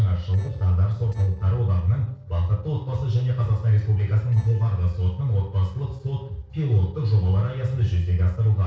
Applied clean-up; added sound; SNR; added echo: neural separator model SepFormer DNS4.